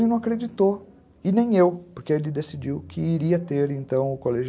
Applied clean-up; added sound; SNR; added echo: none; none; none; none.